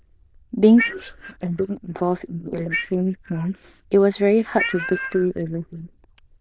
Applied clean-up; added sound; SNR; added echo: neural diffusion model UNIVERSE++.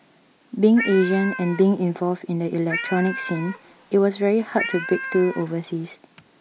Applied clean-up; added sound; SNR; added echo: none; Cat; 10 dB; none.